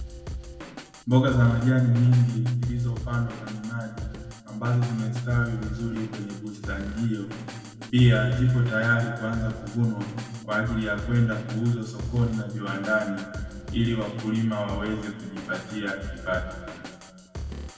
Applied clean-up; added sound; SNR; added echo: none; Drum kit; 13 dB; reverberation time 1.8 s.